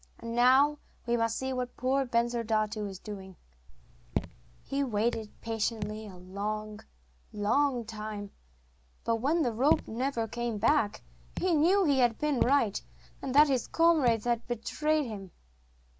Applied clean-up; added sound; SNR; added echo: none; Raindrop / Drip; 10 dB; none.